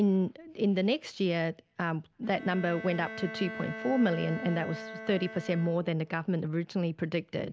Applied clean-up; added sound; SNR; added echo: none; Bowed string instrument; 14 dB; none.